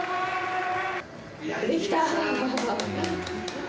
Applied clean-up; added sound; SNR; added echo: none; none; none; none.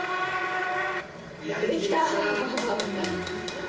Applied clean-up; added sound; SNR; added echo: none; none; none; reverberation time 2.5 s.